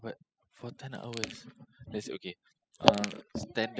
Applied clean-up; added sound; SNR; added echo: classical method spectral subtraction.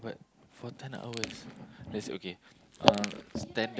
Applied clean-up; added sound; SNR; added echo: none; Crackle; 13 dB; none.